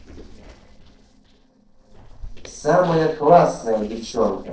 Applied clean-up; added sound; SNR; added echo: neural separator model SepFormer DNS4.